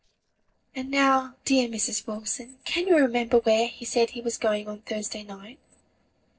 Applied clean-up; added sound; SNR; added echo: neural separator model SepFormer DNS4.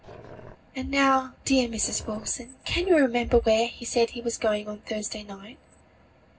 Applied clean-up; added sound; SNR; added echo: none; Growling; 20 dB; reverberation time 0.4 s.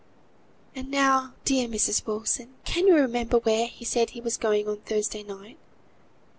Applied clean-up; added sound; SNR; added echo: none; none; none; none.